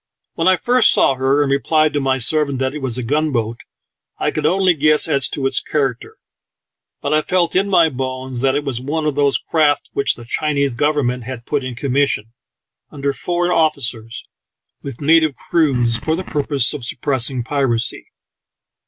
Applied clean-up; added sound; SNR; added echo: none; none; none; none.